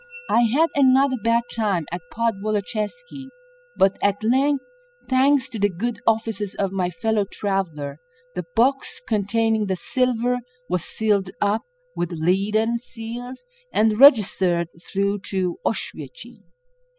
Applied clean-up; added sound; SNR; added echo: classical method spectral subtraction.